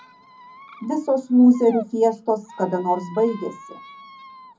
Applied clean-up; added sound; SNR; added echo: none; Squeak; 19 dB; reverberation time 0.3 s.